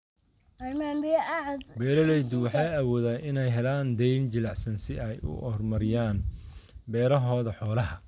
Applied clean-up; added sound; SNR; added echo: none; none; none; none.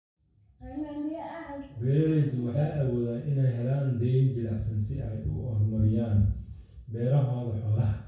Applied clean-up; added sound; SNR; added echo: none; none; none; reverberation time 0.6 s.